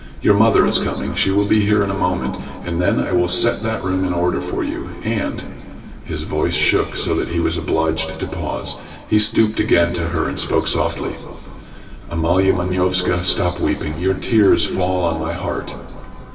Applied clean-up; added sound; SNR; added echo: none; Train / Breathing; 17 dB; reverberation time 2.4 s.